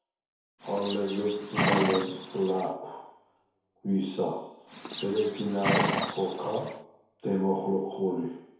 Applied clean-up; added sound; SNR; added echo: none; Livestock, farm animals, working animals; 1 dB; reverberation time 0.9 s.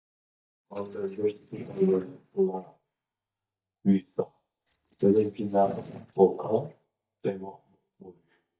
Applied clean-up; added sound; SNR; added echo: neural mask model DeepFilterNet 3.